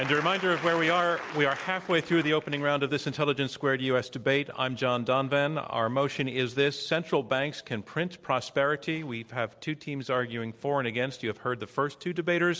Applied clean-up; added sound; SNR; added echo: none; none; none; none.